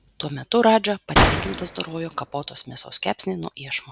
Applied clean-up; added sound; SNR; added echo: none; Gunshot, gunfire; 0 dB; none.